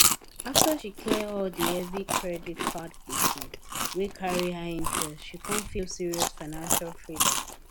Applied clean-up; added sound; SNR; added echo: none; Chewing, mastication; -4 dB; none.